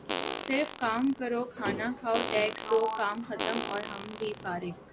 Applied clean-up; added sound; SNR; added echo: none; Fart + Sliding door; 5 dB; none.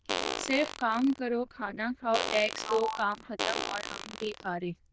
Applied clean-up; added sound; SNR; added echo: neural diffusion model UNIVERSE++.